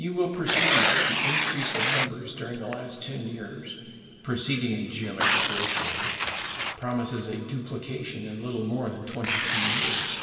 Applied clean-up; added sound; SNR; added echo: none; Tearing; -4 dB; reverberation time 2.6 s.